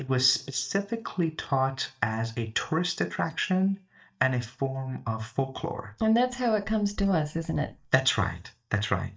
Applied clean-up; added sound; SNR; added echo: neural mask model DeepFilterNet 3.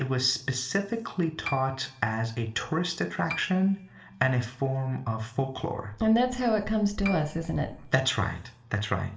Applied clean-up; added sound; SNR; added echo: none; Piano; 16 dB; reverberation time 0.8 s.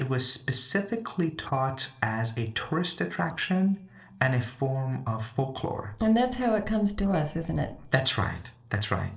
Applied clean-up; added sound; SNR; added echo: neural separator model SepFormer DNS4.